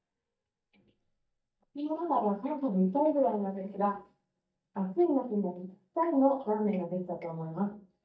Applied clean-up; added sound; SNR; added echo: neural mask model DeepFilterNet 3.